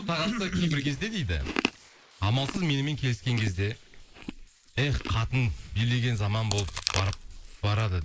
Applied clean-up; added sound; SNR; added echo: neural mask model Resemble Enhance denoiser.